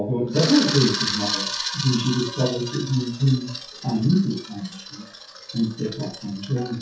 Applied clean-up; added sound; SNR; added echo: classical method WPE with log-MMSE.